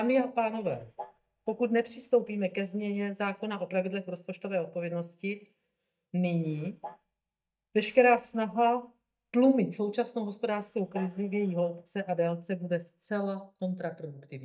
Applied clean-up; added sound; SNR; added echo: neural mask model DeepFilterNet 3.